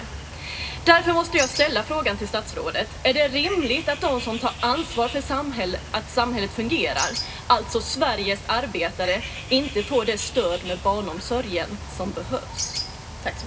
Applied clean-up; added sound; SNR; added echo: none; Bird; 10 dB; reverberation time 0.2 s.